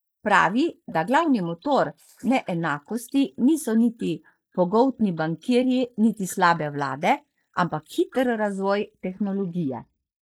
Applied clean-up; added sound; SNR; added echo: neural mask model Resemble Enhance denoiser.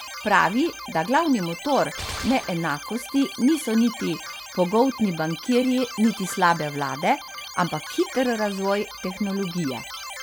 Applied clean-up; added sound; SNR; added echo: none; Gunshot, gunfire + Keyboard (musical); 13 dB; none.